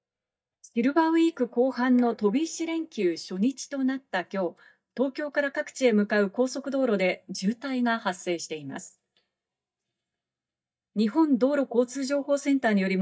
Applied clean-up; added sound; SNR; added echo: neural mask model DeepFilterNet 3.